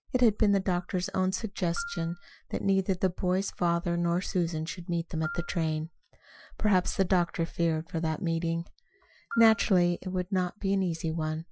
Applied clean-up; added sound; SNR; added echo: classical method Wiener filter.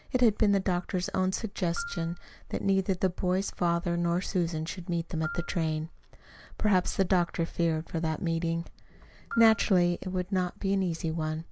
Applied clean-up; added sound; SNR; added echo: none; Marimba, xylophone; 18 dB; none.